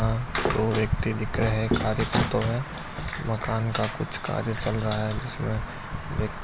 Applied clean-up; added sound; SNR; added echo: none; none; none; none.